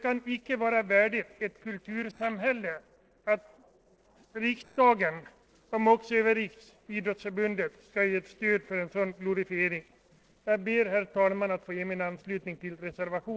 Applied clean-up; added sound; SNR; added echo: neural separator model SepFormer DNS4.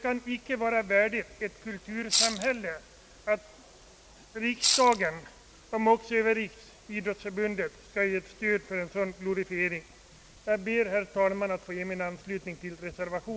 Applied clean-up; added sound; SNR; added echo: none; Rattle (instrument); -2 dB; none.